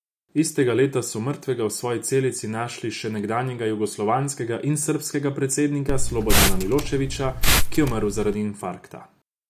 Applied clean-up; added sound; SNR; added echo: none; Liquid; -4 dB; none.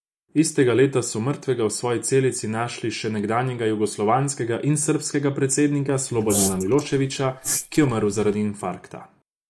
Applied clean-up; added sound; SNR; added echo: neural mask model Resemble Enhance denoiser.